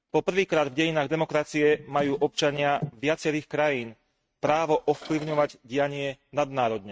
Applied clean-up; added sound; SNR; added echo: neural mask model RNNoise.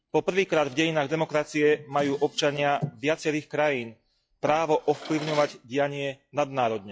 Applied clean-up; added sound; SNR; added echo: classical method log-MMSE.